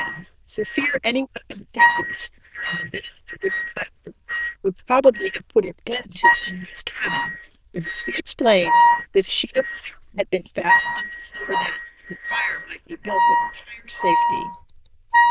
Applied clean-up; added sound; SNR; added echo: neural diffusion model UNIVERSE++.